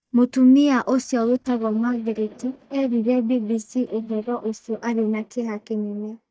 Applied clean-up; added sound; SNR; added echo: neural mask model DeepFilterNet 3.